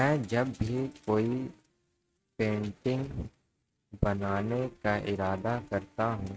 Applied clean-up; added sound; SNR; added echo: neural mask model RNNoise.